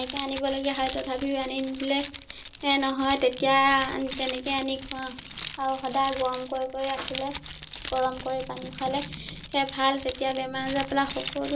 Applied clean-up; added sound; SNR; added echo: none; Keys jangling; 4 dB; reverberation time 0.2 s.